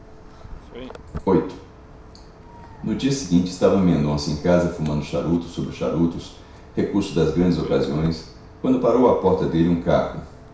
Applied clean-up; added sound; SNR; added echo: none; Walk, footsteps; 19 dB; reverberation time 0.6 s.